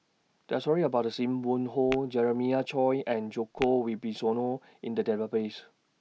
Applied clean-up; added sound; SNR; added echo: none; Tap / Glass; 18 dB; none.